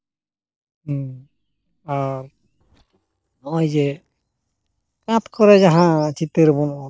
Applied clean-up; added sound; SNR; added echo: neural mask model DeepFilterNet 3.